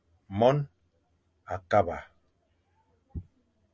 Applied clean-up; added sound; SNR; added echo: none; none; none; none.